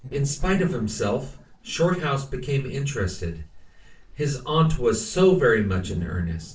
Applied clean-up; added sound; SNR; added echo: neural separator model SepFormer DNS4.